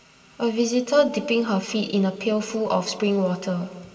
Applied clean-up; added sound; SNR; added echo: none; none; none; reverberation time 1.9 s.